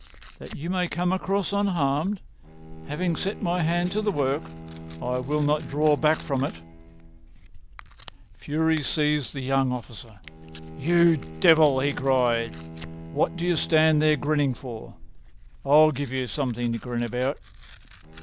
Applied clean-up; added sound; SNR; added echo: none; Bowed string instrument + Tearing; 15 dB; none.